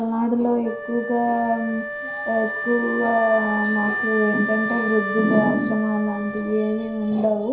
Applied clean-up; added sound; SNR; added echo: none; Wind instrument, woodwind instrument; 7 dB; reverberation time 0.5 s.